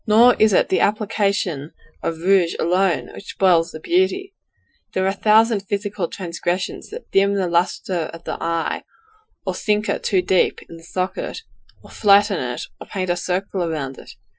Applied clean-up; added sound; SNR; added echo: classical method Wiener filter.